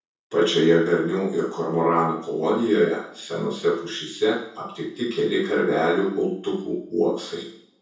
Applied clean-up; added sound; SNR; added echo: none; none; none; reverberation time 0.6 s.